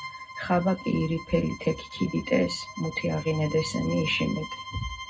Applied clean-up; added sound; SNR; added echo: none; Bowed string instrument; 13 dB; reverberation time 0.3 s.